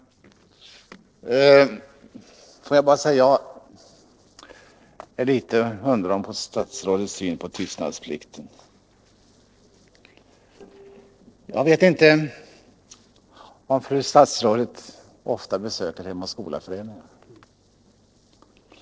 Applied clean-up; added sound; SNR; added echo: neural separator model SepFormer DNS4.